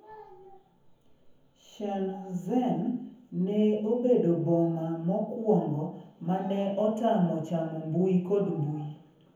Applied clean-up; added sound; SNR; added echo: none; none; none; reverberation time 0.7 s.